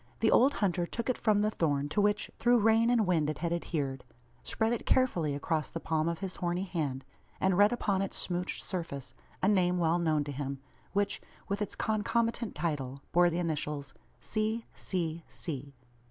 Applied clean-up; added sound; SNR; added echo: none; none; none; none.